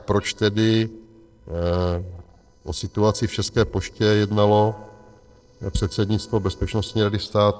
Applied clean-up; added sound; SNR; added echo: neural separator model SepFormer DNS4.